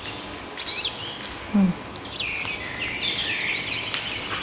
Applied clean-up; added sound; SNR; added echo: none; Bird; -1 dB; none.